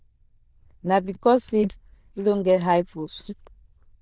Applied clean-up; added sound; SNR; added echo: neural diffusion model UNIVERSE++.